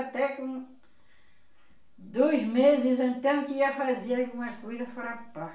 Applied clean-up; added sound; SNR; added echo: none; none; none; reverberation time 0.4 s.